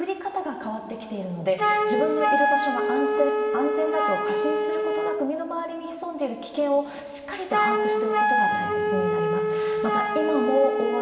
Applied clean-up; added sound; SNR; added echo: none; Wind instrument, woodwind instrument; -3 dB; reverberation time 2.6 s.